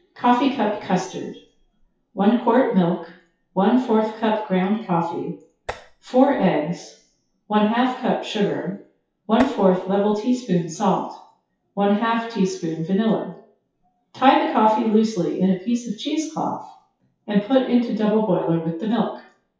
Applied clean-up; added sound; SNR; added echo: classical method WPE with log-MMSE.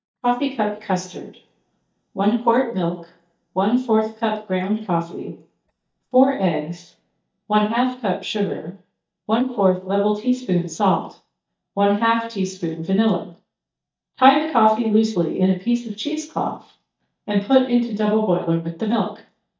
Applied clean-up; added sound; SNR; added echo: neural mask model DeepFilterNet 3.